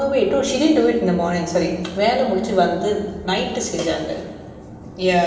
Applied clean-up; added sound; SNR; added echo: none; none; none; reverberation time 1.3 s.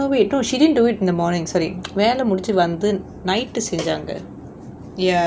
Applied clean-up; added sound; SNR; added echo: none; none; none; none.